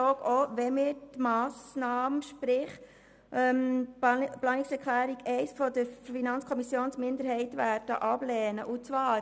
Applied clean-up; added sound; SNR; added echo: none; none; none; none.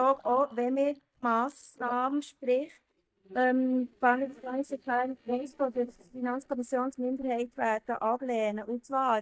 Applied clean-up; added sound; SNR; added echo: neural mask model DeepFilterNet 3.